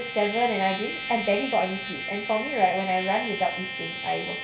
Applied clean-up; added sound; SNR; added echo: none; Trumpet; 6 dB; none.